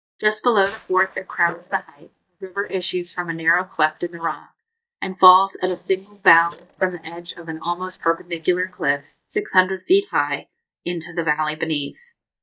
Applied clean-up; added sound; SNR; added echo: neural mask model DeepFilterNet 3.